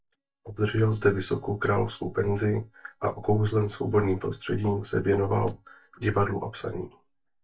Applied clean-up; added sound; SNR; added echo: neural mask model DeepFilterNet 3.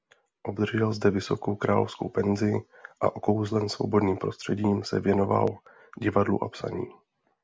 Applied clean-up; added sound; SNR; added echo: none; none; none; none.